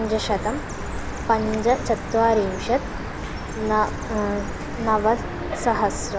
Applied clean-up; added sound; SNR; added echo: none; Chirp, tweet; 6 dB; none.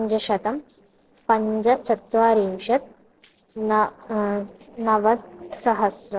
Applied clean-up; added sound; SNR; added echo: neural separator model SepFormer DNS4.